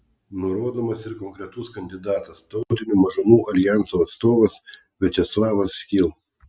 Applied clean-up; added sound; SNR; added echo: none; none; none; none.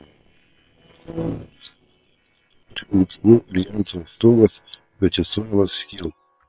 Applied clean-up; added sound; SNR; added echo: neural separator model SepFormer WHAM!.